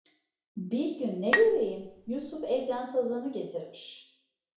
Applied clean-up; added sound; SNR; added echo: none; Bowed string instrument; 4 dB; reverberation time 0.6 s.